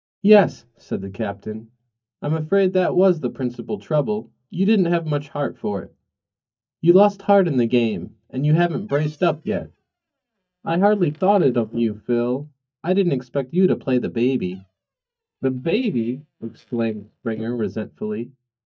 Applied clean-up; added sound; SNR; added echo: neural mask model DeepFilterNet 3.